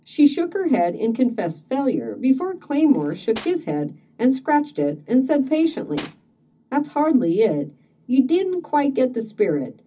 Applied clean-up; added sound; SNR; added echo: none; Cutlery, silverware; 19 dB; reverberation time 0.4 s.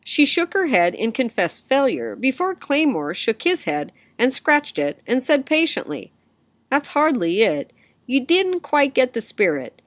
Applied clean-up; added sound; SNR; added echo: none; none; none; none.